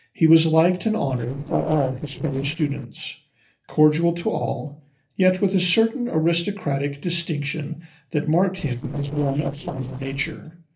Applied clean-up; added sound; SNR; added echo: neural separator model SepFormer DNS4.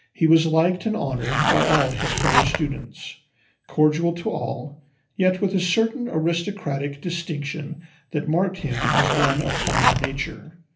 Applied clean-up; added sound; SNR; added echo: none; Zipper (clothing); -1 dB; reverberation time 0.3 s.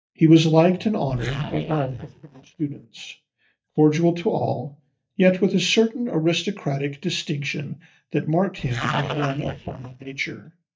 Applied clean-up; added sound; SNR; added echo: neural mask model DeepFilterNet 3.